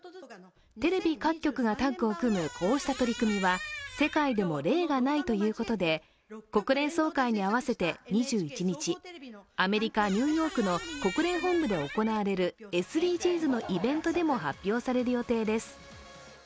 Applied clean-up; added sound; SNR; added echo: none; Squeak; 12 dB; none.